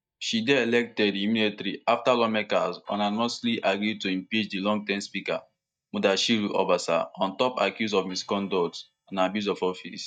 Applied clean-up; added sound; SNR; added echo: neural mask model DeepFilterNet 3.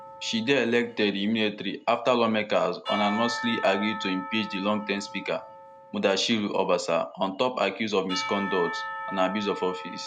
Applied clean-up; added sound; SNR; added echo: none; Church bell / Percussion; 11 dB; none.